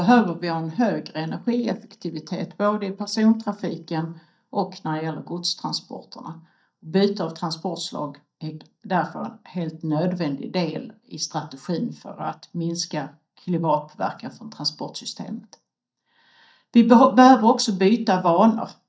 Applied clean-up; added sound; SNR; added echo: neural mask model DeepFilterNet 3.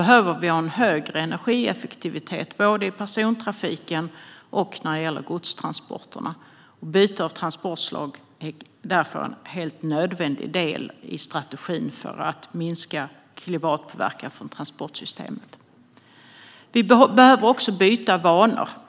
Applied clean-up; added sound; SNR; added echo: none; none; none; none.